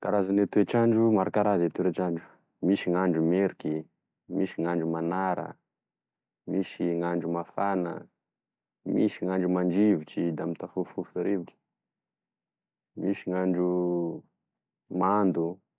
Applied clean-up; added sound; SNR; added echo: none; none; none; none.